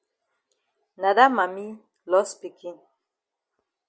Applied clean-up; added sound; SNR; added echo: none; none; none; none.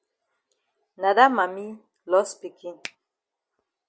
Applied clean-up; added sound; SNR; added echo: none; Finger snapping; 15 dB; none.